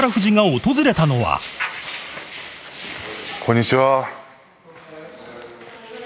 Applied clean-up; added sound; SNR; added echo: none; none; none; none.